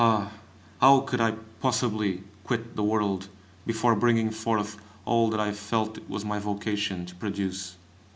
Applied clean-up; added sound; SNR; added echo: none; none; none; none.